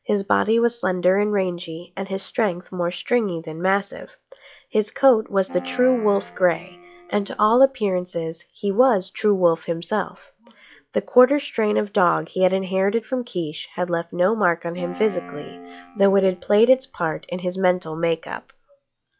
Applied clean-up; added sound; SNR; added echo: classical method log-MMSE.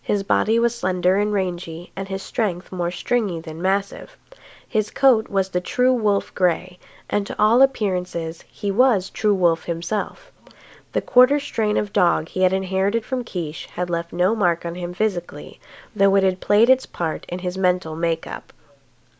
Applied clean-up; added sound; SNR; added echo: none; none; none; none.